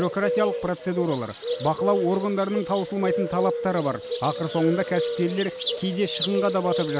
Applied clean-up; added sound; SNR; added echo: none; Bird; 4 dB; none.